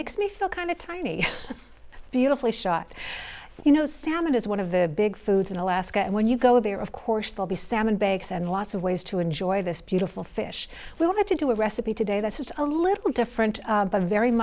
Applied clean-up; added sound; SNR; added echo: none; none; none; none.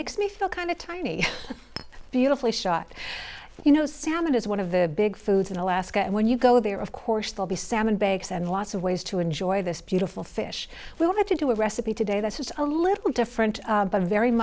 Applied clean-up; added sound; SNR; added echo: none; Chink, clink; 18 dB; none.